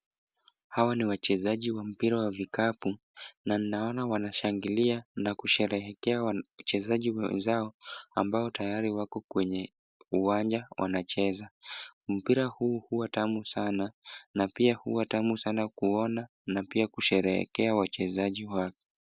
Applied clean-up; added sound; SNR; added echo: none; none; none; none.